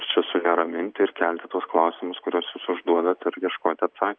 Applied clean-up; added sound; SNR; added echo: none; none; none; none.